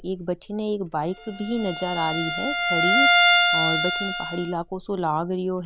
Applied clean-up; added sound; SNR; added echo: none; Bowed string instrument; -3 dB; none.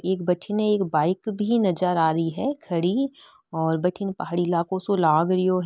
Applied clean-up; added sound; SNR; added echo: none; none; none; none.